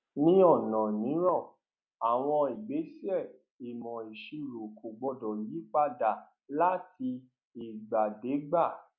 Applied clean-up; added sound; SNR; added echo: none; none; none; none.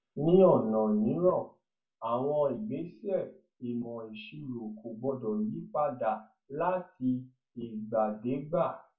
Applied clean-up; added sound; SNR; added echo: none; none; none; reverberation time 0.1 s.